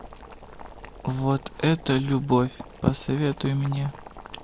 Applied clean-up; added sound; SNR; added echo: none; Boiling; 17 dB; none.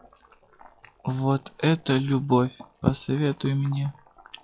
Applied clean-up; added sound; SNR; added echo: classical method log-MMSE.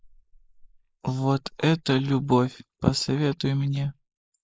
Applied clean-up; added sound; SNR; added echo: neural mask model Resemble Enhance denoiser.